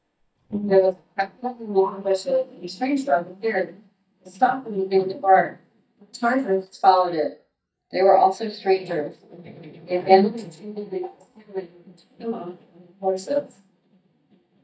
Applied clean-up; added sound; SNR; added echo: neural mask model DeepFilterNet 3.